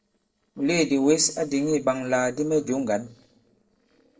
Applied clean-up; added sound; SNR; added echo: neural separator model SepFormer DNS4.